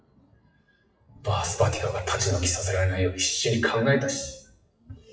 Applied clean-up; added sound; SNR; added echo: classical method WPE with log-MMSE.